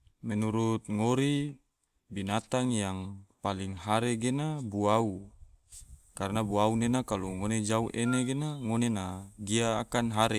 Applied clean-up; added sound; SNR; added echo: none; Wind instrument, woodwind instrument; 14 dB; none.